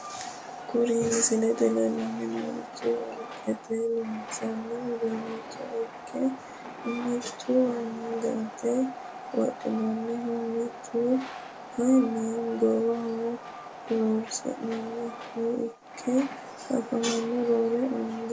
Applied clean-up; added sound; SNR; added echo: none; Train; 12 dB; none.